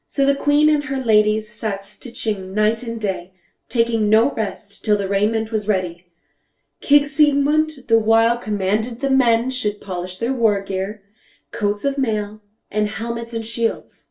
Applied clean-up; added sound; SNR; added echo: none; none; none; reverberation time 0.2 s.